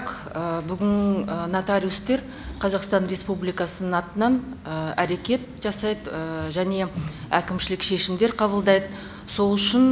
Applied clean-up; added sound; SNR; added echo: none; none; none; none.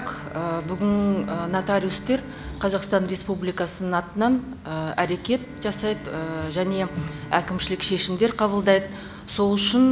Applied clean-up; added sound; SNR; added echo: none; Bowed string instrument; 18 dB; none.